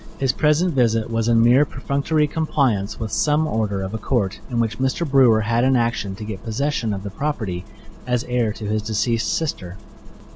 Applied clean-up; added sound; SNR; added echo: none; Engine starting; 20 dB; none.